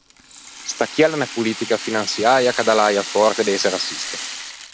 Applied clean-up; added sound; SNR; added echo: none; Rattle (instrument); 11 dB; none.